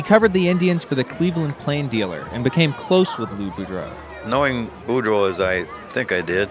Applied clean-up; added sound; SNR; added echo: none; Crowd; 15 dB; none.